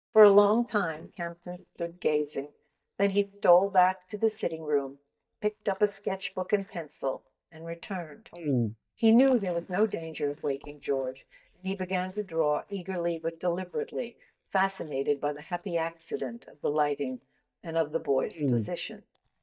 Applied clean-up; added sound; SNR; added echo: neural mask model DeepFilterNet 3.